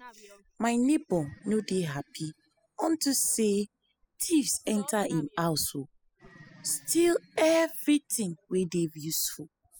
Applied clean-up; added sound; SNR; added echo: classical method spectral subtraction.